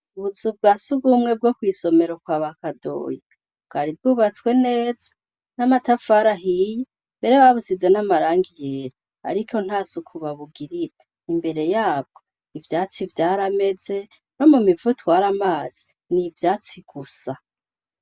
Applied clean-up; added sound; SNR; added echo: none; none; none; none.